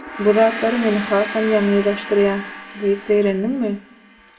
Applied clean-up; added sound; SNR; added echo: none; Gong; 12 dB; reverberation time 0.4 s.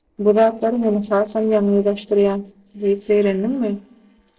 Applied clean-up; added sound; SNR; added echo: neural separator model SepFormer DNS4.